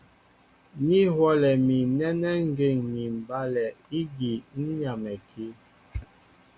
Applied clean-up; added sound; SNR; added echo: none; none; none; none.